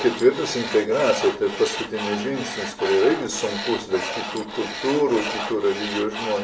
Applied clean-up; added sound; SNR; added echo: none; Tools; 8 dB; reverberation time 0.3 s.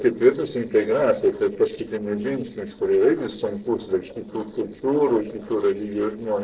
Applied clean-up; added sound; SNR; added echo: neural separator model SepFormer DNS4.